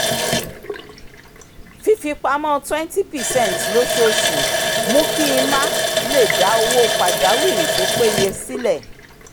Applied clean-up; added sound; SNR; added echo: none; Water tap, faucet; 0 dB; none.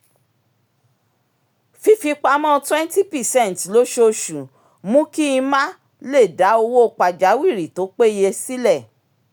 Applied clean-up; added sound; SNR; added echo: none; none; none; none.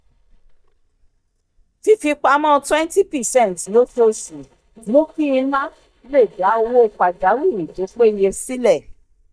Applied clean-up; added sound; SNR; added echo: neural mask model DeepFilterNet 3.